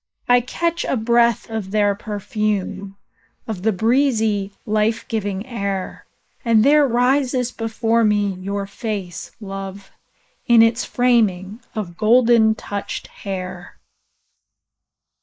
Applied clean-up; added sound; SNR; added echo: neural mask model Resemble Enhance denoiser.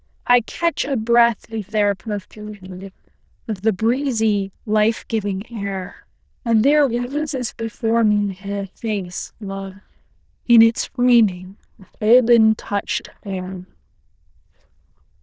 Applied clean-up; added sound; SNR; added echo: neural diffusion model UNIVERSE++.